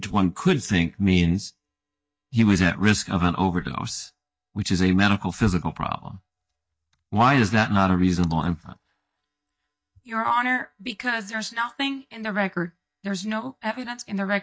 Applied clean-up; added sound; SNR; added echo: neural mask model DeepFilterNet 3.